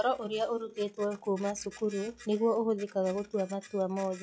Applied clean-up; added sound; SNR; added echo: classical method log-MMSE.